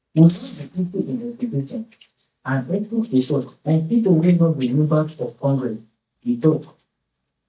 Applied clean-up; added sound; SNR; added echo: neural mask model DeepFilterNet 3.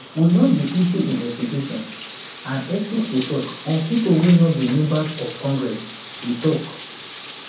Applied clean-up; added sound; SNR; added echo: none; Bathtub (filling or washing); 15 dB; reverberation time 0.6 s.